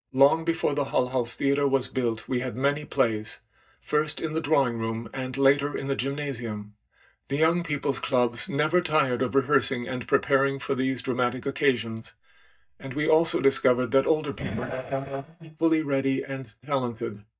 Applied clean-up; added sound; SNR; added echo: neural mask model DeepFilterNet 3.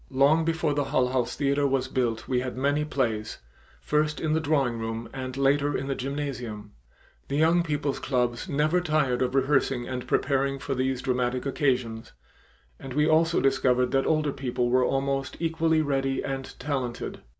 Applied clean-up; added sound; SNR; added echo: none; none; none; none.